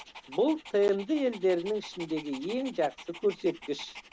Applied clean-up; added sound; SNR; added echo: none; Dog; 18 dB; none.